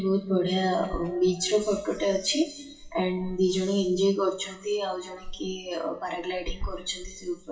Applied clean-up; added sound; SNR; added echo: classical method WPE with log-MMSE.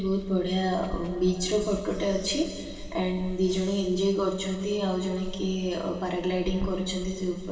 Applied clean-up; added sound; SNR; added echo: none; Water; 12 dB; reverberation time 2.4 s.